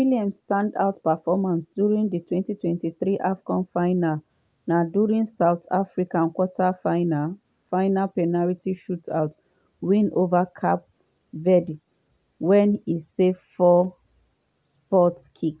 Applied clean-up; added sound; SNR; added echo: none; none; none; none.